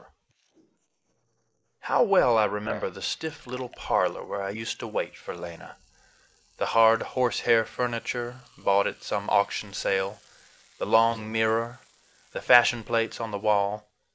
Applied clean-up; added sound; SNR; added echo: neural mask model Resemble Enhance denoiser.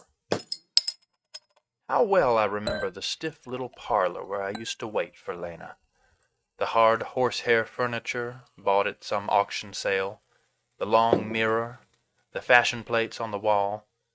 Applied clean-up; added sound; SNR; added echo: neural mask model RNNoise.